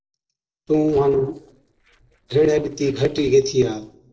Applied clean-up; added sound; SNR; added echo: neural separator model SepFormer DNS4.